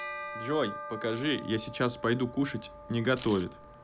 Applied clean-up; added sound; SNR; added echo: none; Bell + Keys jangling; 10 dB; none.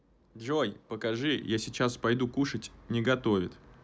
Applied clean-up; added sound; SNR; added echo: none; none; none; none.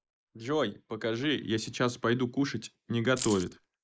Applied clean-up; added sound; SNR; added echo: neural mask model Resemble Enhance denoiser.